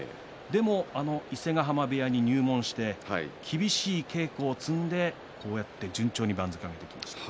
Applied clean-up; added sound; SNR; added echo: none; none; none; none.